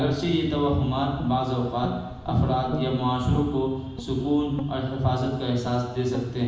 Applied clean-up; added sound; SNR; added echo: none; Guitar; 12 dB; reverberation time 1.1 s.